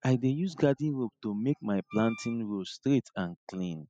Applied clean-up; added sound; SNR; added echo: classical method spectral subtraction.